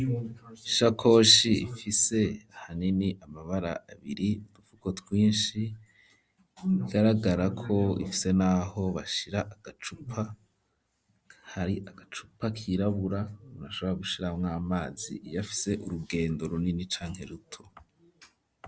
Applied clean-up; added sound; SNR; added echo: none; none; none; none.